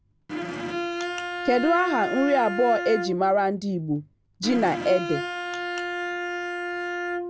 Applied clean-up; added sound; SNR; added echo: none; Bowed string instrument; 5 dB; none.